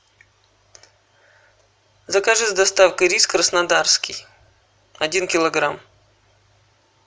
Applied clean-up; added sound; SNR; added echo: none; none; none; none.